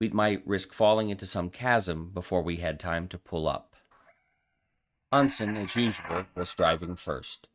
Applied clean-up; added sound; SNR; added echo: neural mask model RNNoise.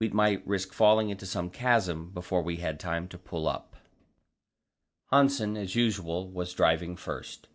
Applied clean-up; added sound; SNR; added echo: none; none; none; none.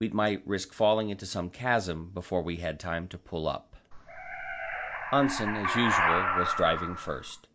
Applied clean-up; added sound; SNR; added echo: none; Animal; 0 dB; none.